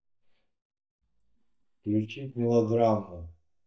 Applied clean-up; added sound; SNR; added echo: neural mask model DeepFilterNet 3.